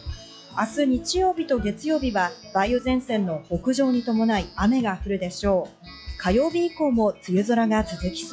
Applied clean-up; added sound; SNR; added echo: classical method log-MMSE.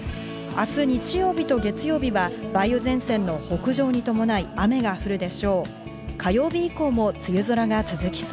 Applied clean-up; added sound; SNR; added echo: none; none; none; none.